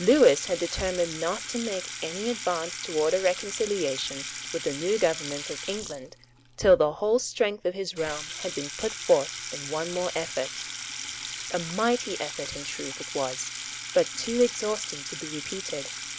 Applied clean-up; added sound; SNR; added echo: none; Sink (filling or washing) / Water tap, faucet; 9 dB; none.